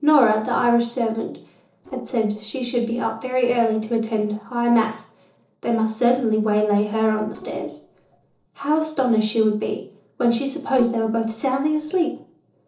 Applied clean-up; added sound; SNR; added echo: neural separator model SepFormer DNS4.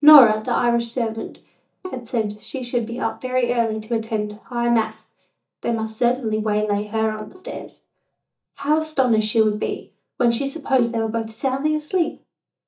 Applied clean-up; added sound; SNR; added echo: neural mask model DeepFilterNet 3.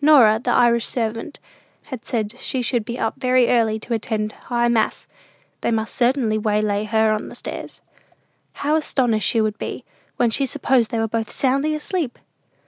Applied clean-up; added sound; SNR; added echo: none; none; none; none.